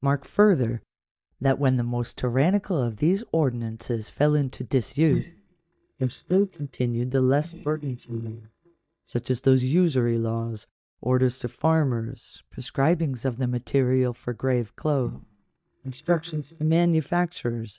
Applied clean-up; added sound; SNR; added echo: neural mask model DeepFilterNet 3.